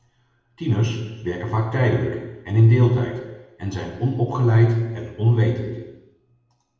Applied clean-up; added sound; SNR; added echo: none; none; none; reverberation time 1.1 s.